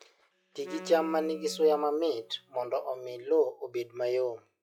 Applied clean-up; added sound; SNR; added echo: classical method log-MMSE.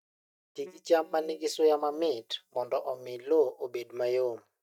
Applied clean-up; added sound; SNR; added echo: neural mask model DeepFilterNet 3.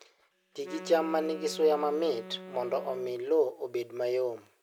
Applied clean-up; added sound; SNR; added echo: none; Wind instrument, woodwind instrument; 15 dB; none.